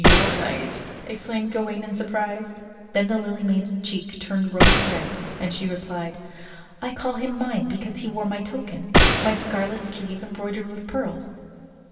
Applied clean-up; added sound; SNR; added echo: none; Gunshot, gunfire; -4 dB; reverberation time 2.7 s.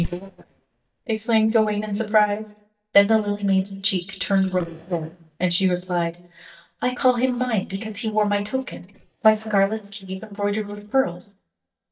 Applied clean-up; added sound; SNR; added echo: neural mask model DeepFilterNet 3.